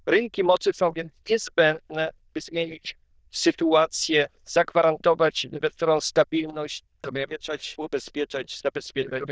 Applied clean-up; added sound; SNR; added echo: neural diffusion model UNIVERSE++.